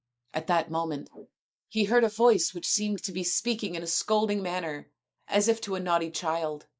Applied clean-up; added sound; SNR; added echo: neural mask model Resemble Enhance denoiser.